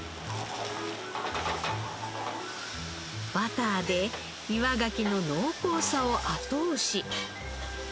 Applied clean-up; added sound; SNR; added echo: none; none; none; none.